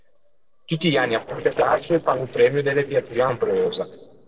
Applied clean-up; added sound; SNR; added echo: neural separator model SepFormer DNS4.